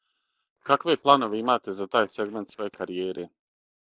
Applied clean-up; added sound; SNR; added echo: neural separator model SepFormer DNS4.